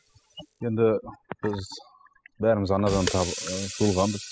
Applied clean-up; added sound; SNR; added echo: classical method spectral subtraction.